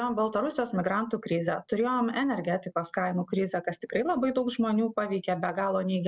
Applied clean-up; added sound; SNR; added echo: none; none; none; none.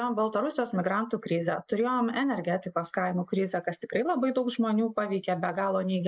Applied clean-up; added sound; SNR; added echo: neural mask model Resemble Enhance denoiser.